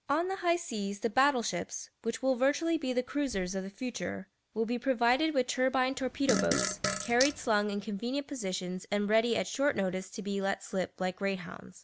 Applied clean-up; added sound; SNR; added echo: none; Fart; 3 dB; none.